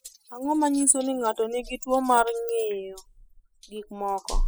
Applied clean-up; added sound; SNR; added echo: classical method spectral subtraction.